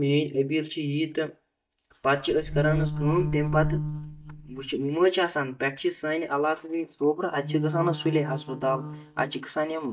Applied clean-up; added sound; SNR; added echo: neural mask model DeepFilterNet 3.